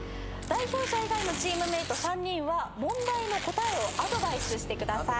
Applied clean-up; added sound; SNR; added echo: none; Tearing; 8 dB; none.